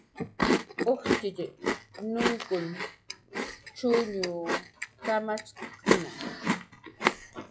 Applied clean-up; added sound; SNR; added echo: classical method log-MMSE.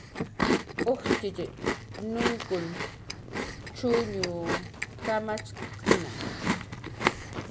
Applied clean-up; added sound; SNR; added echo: none; Chewing, mastication; -3 dB; none.